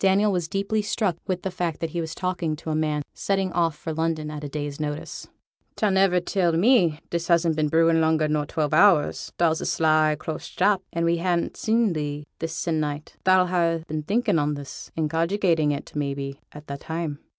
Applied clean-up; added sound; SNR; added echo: none; none; none; none.